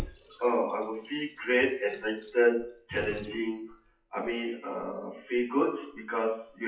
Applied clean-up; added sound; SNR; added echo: classical method WPE with log-MMSE.